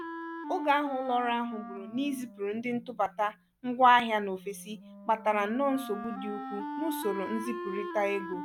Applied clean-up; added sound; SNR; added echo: none; Wind instrument, woodwind instrument; 10 dB; none.